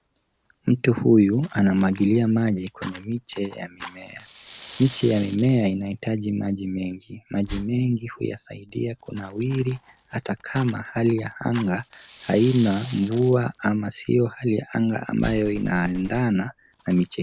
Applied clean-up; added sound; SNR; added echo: none; Fire + Gunshot, gunfire; 20 dB; none.